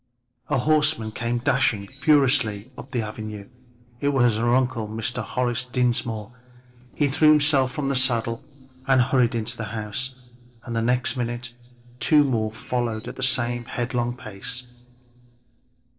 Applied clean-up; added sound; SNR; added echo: neural separator model SepFormer DNS4.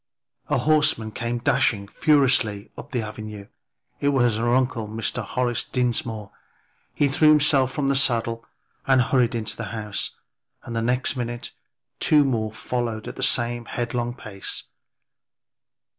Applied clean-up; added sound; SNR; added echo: none; none; none; none.